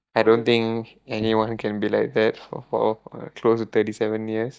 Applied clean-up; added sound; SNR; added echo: neural mask model DeepFilterNet 3.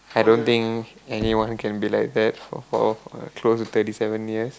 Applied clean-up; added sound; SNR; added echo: none; Knock / Wood; 18 dB; none.